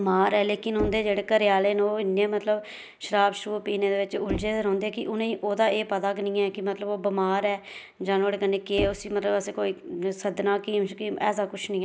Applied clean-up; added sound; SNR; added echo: none; Knock; 15 dB; none.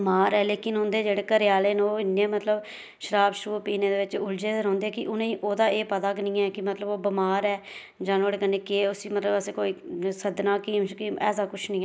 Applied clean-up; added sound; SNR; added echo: none; none; none; none.